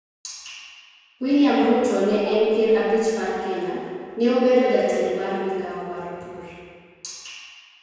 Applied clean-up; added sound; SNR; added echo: none; Animal; 18 dB; reverberation time 1.9 s.